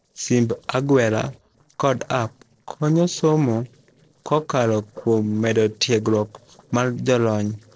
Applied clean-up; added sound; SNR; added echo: neural separator model SepFormer DNS4.